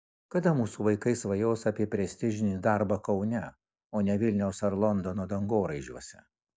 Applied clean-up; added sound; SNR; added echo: none; none; none; none.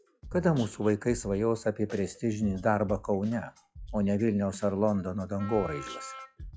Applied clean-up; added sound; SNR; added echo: classical method log-MMSE.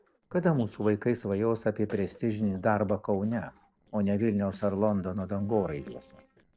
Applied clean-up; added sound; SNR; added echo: neural separator model SepFormer DNS4.